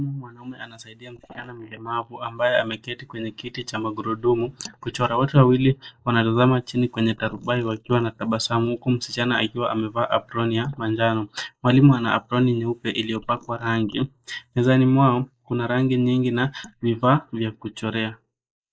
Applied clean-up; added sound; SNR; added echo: neural mask model Resemble Enhance denoiser.